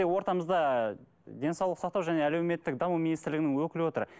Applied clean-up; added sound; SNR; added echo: none; none; none; none.